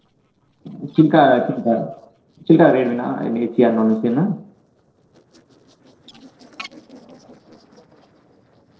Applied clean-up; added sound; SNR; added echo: neural separator model SepFormer DNS4.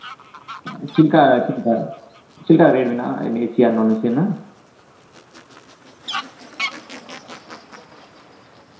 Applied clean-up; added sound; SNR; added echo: none; Fowl; 16 dB; reverberation time 0.7 s.